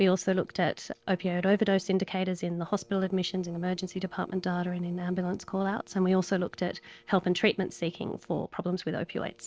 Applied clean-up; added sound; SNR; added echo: neural separator model SepFormer DNS4.